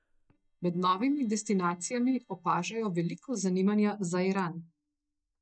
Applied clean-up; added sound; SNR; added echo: neural mask model DeepFilterNet 3.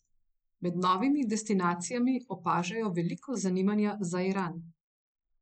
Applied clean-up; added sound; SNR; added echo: neural mask model Resemble Enhance denoiser.